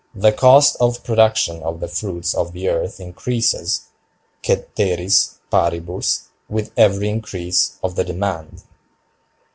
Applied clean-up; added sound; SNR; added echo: none; none; none; none.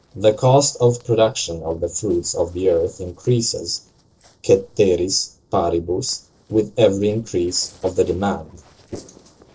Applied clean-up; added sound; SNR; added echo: neural separator model SepFormer DNS4.